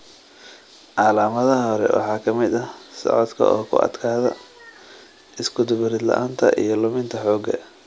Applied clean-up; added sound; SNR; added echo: none; none; none; none.